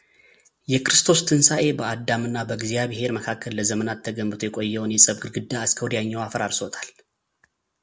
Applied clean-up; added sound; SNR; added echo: none; none; none; none.